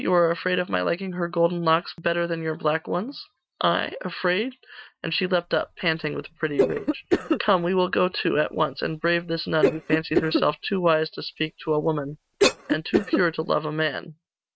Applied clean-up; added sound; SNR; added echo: neural mask model RNNoise.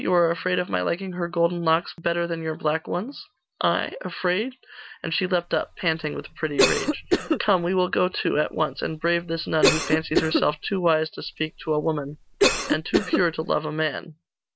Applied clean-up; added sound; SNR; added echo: none; Cough; 2 dB; none.